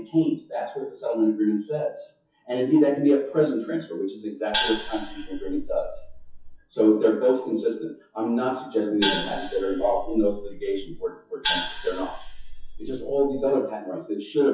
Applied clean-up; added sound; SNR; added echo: classical method WPE with log-MMSE.